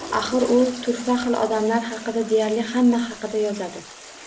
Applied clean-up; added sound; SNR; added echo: none; Toilet flush; 16 dB; none.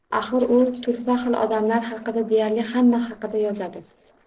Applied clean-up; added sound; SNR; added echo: neural separator model SepFormer DNS4.